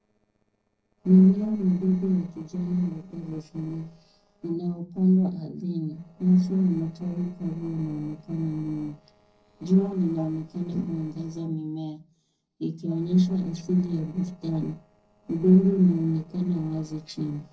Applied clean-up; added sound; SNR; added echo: neural separator model SepFormer DNS4.